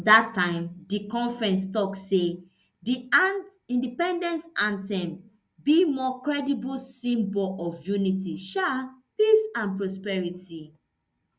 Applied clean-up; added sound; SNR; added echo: none; none; none; none.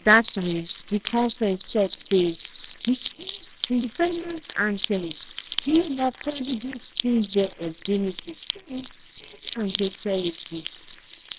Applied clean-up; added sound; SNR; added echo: neural separator model SepFormer WHAMR!.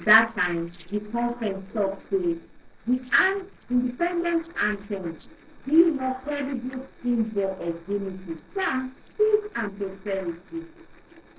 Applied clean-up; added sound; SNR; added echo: neural separator model SepFormer DNS4.